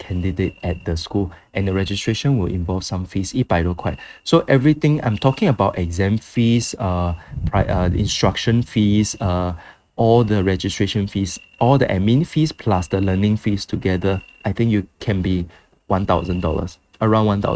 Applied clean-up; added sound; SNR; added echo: neural mask model RNNoise.